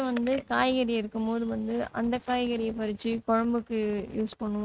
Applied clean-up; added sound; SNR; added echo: neural mask model RNNoise.